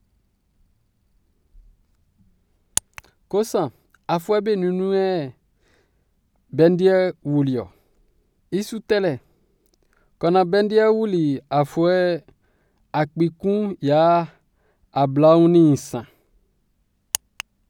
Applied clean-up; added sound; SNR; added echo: none; none; none; none.